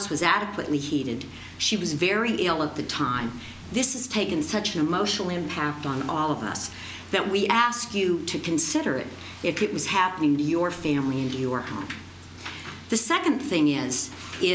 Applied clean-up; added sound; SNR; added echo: none; none; none; none.